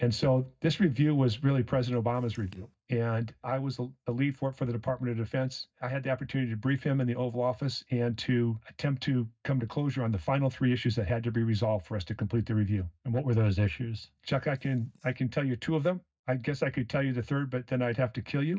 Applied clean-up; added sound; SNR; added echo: neural mask model DeepFilterNet 3.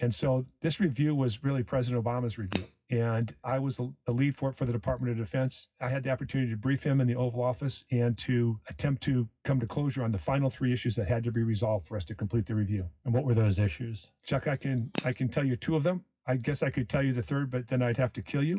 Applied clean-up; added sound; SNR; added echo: classical method WPE with log-MMSE.